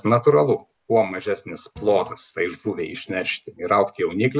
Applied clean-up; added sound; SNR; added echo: none; Printer; 17 dB; none.